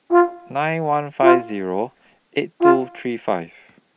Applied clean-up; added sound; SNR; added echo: none; Brass instrument; -3 dB; none.